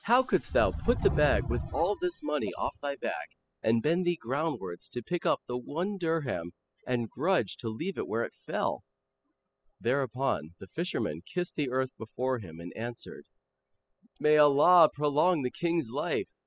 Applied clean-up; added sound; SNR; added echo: classical method spectral subtraction.